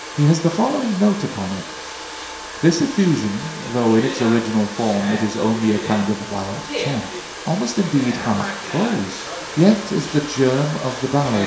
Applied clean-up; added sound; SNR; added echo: none; Domestic sounds, home sounds; 10 dB; reverberation time 0.7 s.